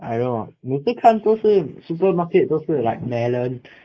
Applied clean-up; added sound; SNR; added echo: neural mask model Resemble Enhance denoiser.